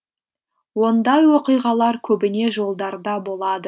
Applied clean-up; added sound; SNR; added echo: none; none; none; none.